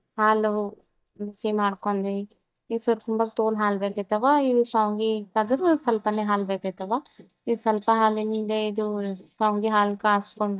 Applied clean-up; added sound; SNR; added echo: neural mask model DeepFilterNet 3.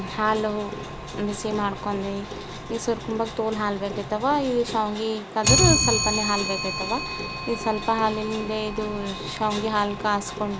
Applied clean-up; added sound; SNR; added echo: none; Clock; 3 dB; none.